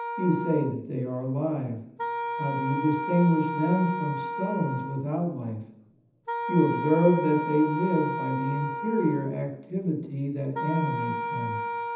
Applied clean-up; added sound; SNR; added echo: none; Wind instrument, woodwind instrument; 6 dB; reverberation time 0.8 s.